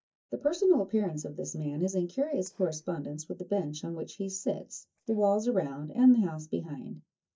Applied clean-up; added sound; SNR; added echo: neural mask model DeepFilterNet 3.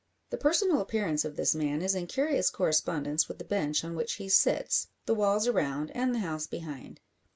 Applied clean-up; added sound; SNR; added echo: none; none; none; none.